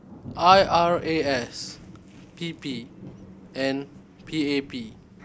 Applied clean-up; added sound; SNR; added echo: none; Thunder; 17 dB; none.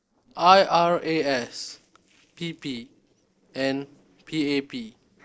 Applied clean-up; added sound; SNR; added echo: neural separator model SepFormer DNS4.